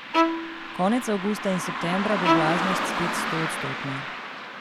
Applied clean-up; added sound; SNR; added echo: none; Car passing by + Bowed string instrument; -2 dB; none.